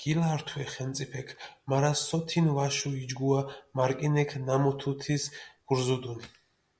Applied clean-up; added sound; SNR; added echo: none; none; none; none.